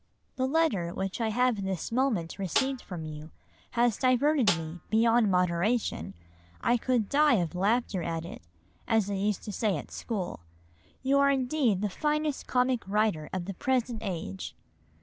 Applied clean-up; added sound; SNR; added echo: none; Snare drum; 9 dB; none.